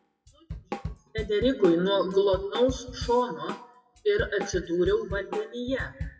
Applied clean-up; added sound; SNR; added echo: classical method WPE with log-MMSE.